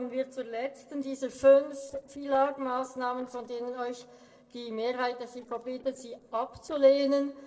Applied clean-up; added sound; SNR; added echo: neural separator model SepFormer DNS4.